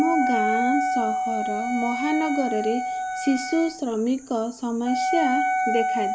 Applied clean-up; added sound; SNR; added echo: none; Wind instrument, woodwind instrument; 0 dB; none.